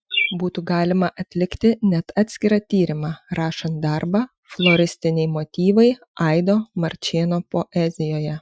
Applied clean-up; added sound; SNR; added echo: classical method Wiener filter.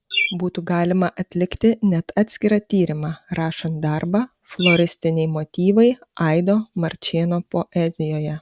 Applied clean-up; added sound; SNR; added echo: none; Bird; 8 dB; none.